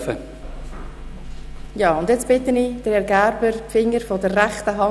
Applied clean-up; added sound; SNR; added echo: none; Bus / Engine; 15 dB; none.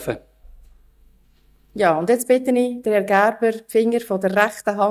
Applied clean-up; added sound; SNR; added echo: neural mask model DeepFilterNet 3.